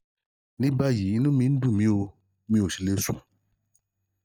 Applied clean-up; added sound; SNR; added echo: neural mask model DeepFilterNet 3.